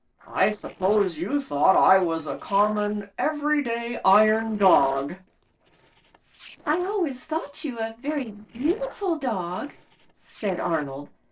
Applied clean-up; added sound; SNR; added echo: neural separator model SepFormer DNS4.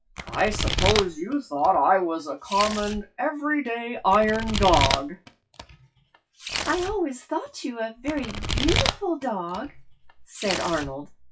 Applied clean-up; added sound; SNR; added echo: classical method WPE with log-MMSE.